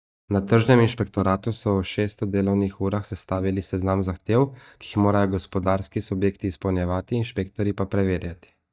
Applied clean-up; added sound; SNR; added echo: neural mask model DeepFilterNet 3.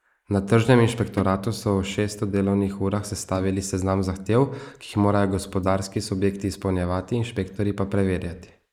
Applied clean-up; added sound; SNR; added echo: neural mask model Resemble Enhance denoiser.